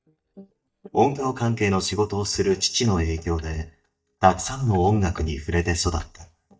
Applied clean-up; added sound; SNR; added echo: neural mask model DeepFilterNet 3.